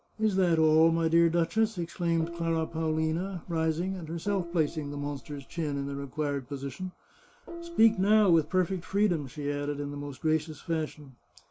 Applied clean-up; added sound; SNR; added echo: none; Gong; 14 dB; none.